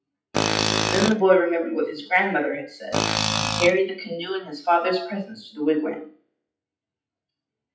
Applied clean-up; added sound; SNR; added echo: classical method WPE with log-MMSE.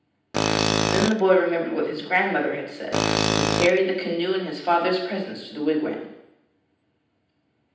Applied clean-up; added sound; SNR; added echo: none; Tools; -1 dB; reverberation time 0.9 s.